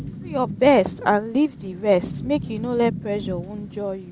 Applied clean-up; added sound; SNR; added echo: none; Rain / Thunderstorm; 11 dB; none.